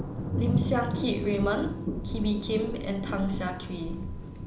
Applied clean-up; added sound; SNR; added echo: none; Thunder + Ringtone; 1 dB; none.